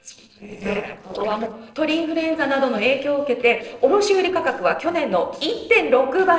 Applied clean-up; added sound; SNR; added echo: neural separator model SepFormer DNS4.